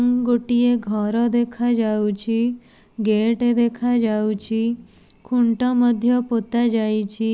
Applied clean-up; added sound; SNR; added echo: none; none; none; none.